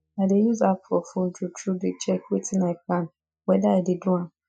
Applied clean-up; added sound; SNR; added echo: classical method Wiener filter.